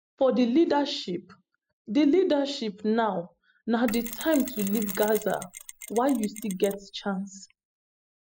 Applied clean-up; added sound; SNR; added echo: classical method spectral subtraction.